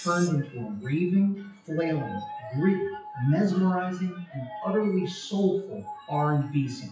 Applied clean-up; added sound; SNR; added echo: classical method WPE with log-MMSE.